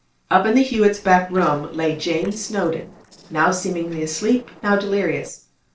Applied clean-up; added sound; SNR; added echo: neural separator model SepFormer DNS4.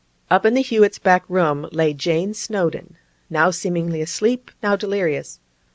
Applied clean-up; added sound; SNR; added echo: none; none; none; none.